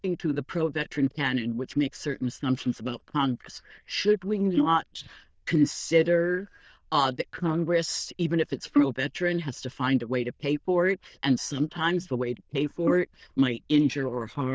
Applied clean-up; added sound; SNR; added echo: neural diffusion model UNIVERSE++.